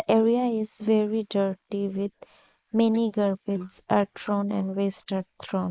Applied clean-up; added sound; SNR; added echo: neural mask model Resemble Enhance denoiser.